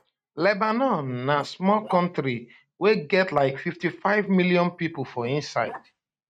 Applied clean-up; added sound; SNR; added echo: neural mask model RNNoise.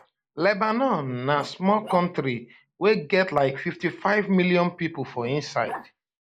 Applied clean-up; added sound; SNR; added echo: neural mask model Resemble Enhance denoiser.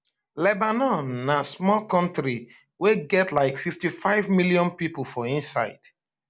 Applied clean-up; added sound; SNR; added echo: none; none; none; none.